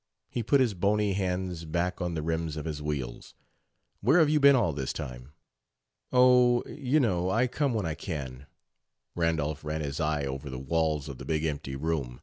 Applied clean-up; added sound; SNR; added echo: none; none; none; none.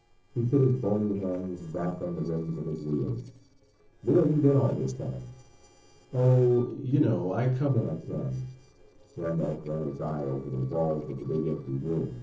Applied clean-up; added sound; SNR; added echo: neural separator model SepFormer DNS4.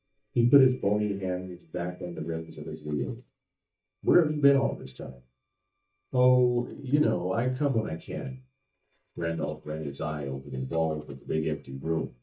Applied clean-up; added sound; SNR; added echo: neural mask model DeepFilterNet 3.